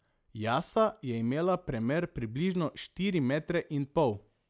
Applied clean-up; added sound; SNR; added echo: none; none; none; none.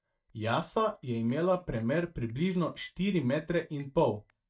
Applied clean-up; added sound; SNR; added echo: neural mask model DeepFilterNet 3.